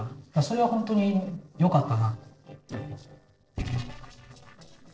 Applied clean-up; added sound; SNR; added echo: neural separator model SepFormer DNS4.